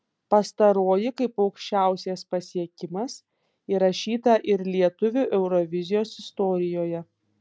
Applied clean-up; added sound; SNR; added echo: none; none; none; none.